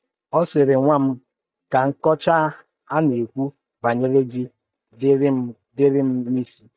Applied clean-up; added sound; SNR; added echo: neural mask model DeepFilterNet 3.